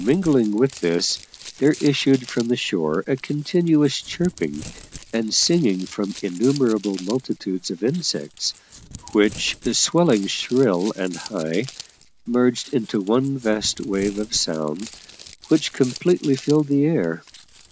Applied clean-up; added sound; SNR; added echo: none; Crumpling, crinkling; 20 dB; none.